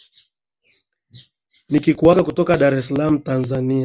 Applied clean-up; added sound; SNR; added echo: none; none; none; none.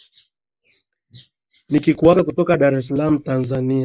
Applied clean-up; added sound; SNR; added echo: neural mask model Resemble Enhance denoiser.